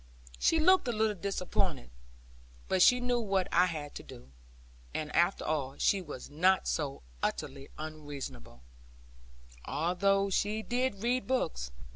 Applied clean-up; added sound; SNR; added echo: none; none; none; none.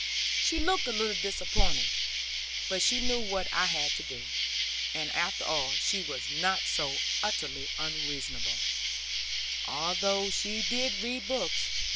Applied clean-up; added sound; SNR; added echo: none; Insect; -1 dB; none.